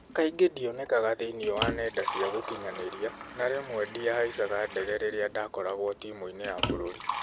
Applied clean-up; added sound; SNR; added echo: none; Liquid; 8 dB; none.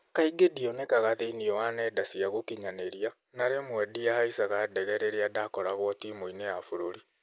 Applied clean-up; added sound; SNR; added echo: none; none; none; none.